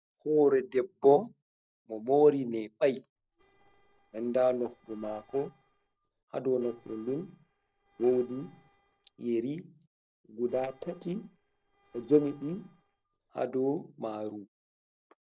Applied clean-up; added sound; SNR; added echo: neural separator model SepFormer DNS4.